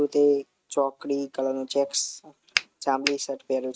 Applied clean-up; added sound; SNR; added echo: neural mask model RNNoise.